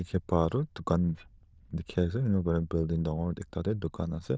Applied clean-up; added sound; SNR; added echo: neural diffusion model UNIVERSE++.